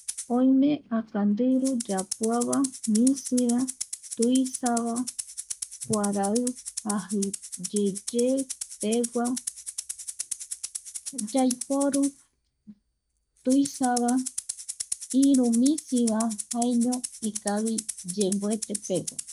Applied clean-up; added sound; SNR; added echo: none; Rattle (instrument); 10 dB; none.